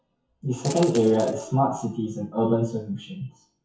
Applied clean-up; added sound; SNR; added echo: classical method WPE with log-MMSE.